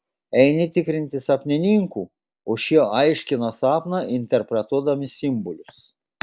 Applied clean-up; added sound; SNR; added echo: none; none; none; none.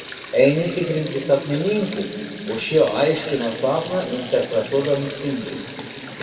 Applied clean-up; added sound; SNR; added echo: none; Sink (filling or washing); 15 dB; reverberation time 2.2 s.